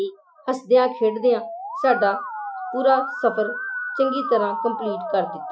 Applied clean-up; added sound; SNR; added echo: classical method Wiener filter.